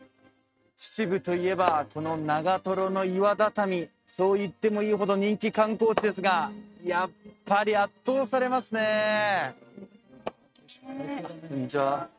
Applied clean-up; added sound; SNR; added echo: neural mask model RNNoise.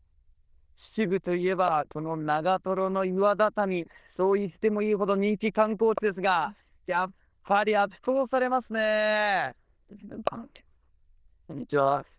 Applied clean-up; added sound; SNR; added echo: neural diffusion model UNIVERSE++.